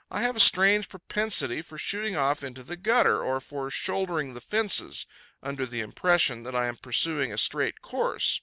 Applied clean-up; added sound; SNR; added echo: none; none; none; none.